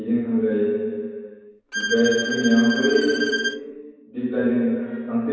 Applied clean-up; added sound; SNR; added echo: none; Bowed string instrument; 5 dB; reverberation time 2.2 s.